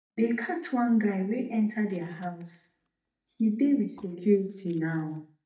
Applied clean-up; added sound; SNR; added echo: neural mask model DeepFilterNet 3.